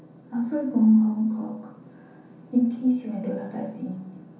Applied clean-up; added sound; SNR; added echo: none; none; none; reverberation time 0.6 s.